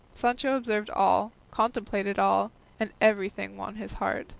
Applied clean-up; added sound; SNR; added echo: none; none; none; none.